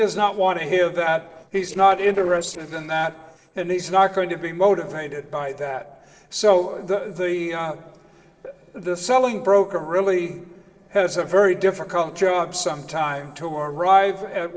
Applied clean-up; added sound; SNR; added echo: neural separator model SepFormer DNS4.